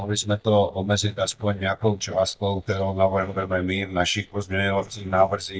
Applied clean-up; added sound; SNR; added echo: neural mask model DeepFilterNet 3.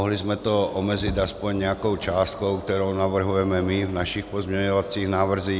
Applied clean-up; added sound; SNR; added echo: none; none; none; none.